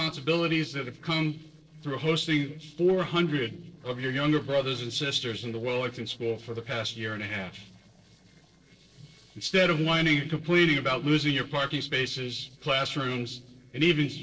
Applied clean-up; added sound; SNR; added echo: neural separator model SepFormer DNS4.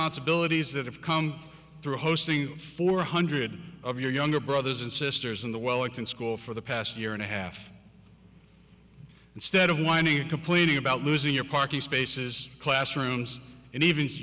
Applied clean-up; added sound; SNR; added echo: none; none; none; none.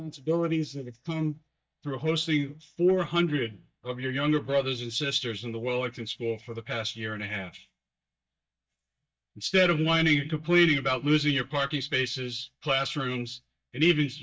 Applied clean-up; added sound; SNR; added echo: neural mask model DeepFilterNet 3.